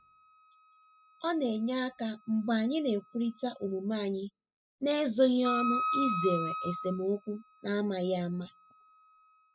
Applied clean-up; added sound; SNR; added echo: classical method spectral subtraction.